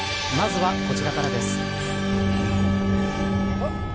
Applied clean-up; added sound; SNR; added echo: none; Wind instrument, woodwind instrument + Wind instrument, woodwind instrument; 13 dB; none.